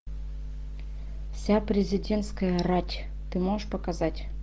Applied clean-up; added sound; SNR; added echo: none; none; none; none.